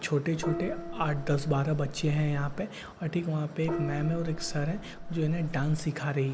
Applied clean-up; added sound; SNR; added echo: none; Gong; 7 dB; none.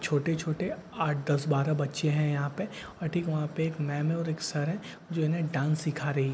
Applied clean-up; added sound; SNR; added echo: none; none; none; none.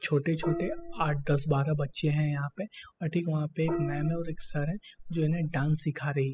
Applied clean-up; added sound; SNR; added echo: classical method spectral subtraction.